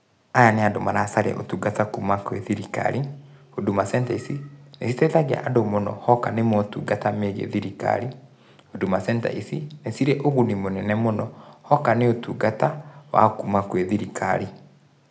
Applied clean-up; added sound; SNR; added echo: none; none; none; none.